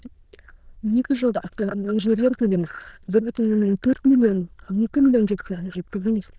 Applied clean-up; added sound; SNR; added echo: neural diffusion model UNIVERSE++.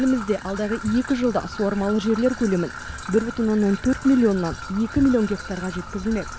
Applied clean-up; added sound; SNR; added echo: none; Trickle, dribble / Traffic noise, roadway noise; 12 dB; none.